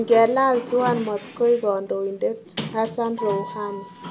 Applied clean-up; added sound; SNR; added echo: none; Sliding door; 13 dB; none.